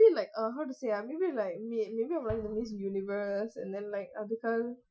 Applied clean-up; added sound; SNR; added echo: classical method Wiener filter.